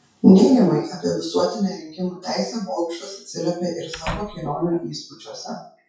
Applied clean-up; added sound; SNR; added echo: classical method WPE with log-MMSE.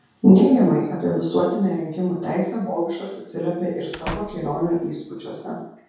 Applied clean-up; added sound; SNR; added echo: none; Slam / Wood; 16 dB; reverberation time 0.6 s.